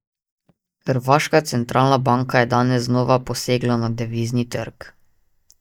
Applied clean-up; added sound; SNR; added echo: neural mask model DeepFilterNet 3.